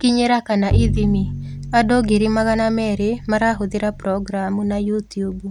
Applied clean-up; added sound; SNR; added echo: none; Bowed string instrument; 5 dB; none.